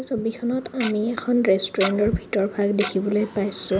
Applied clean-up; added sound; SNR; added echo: none; Tick-tock; 12 dB; none.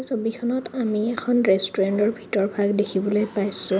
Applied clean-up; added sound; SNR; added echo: none; none; none; none.